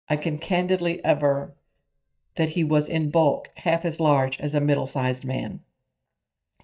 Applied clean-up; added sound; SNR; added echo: neural mask model DeepFilterNet 3.